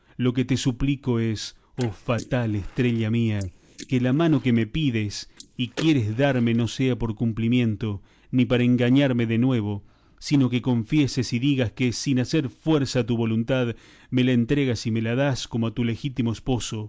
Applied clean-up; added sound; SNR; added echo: neural mask model Resemble Enhance denoiser.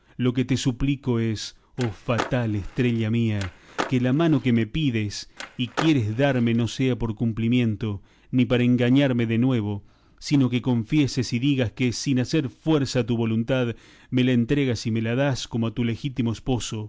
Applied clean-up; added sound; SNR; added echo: none; Skateboard; 12 dB; none.